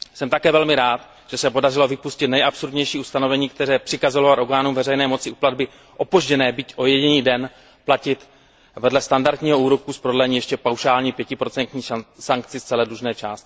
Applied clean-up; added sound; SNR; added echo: none; none; none; none.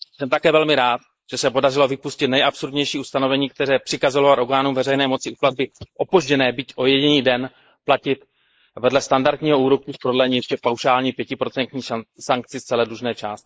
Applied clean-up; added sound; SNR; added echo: neural mask model Resemble Enhance denoiser.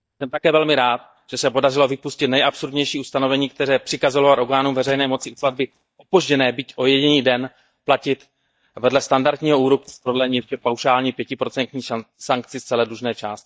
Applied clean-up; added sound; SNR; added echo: neural mask model DeepFilterNet 3.